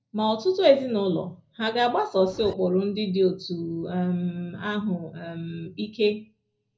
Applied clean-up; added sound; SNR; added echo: none; Zipper (clothing); 16 dB; reverberation time 0.5 s.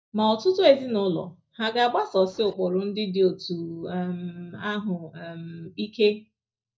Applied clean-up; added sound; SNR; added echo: neural mask model DeepFilterNet 3.